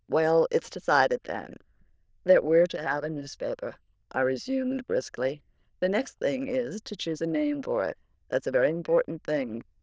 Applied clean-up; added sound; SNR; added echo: neural diffusion model UNIVERSE++.